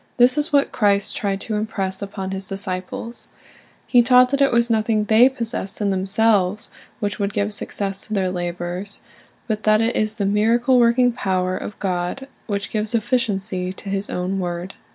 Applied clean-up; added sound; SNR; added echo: none; none; none; none.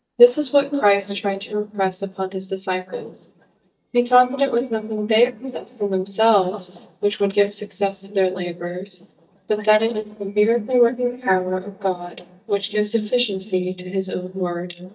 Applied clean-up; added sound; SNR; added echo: neural mask model DeepFilterNet 3.